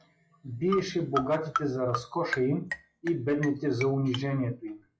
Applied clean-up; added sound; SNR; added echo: classical method log-MMSE.